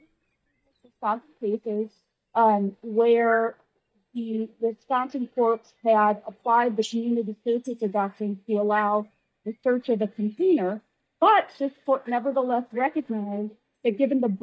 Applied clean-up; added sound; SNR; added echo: neural mask model DeepFilterNet 3.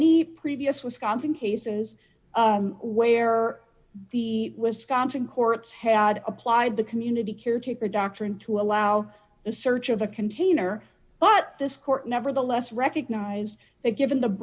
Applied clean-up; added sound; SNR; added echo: none; none; none; none.